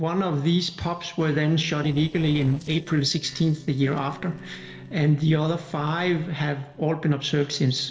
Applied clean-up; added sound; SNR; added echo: neural separator model SepFormer DNS4.